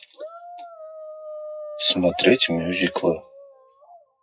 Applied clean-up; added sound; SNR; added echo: classical method WPE with log-MMSE.